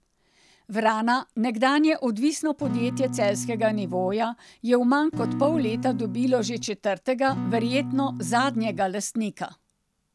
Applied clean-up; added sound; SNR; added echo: none; Guitar + Acoustic guitar / Strum; 6 dB; none.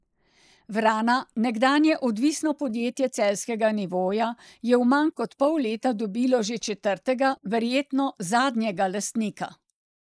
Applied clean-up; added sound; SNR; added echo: neural mask model Resemble Enhance denoiser.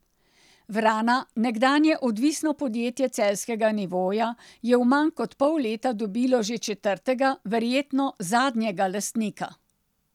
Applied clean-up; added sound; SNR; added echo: none; none; none; none.